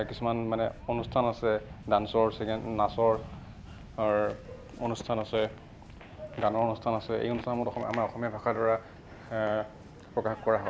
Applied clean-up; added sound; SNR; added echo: none; Waves, surf; 16 dB; none.